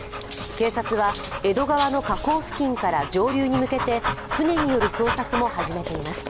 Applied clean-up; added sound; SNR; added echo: none; Dog; 7 dB; none.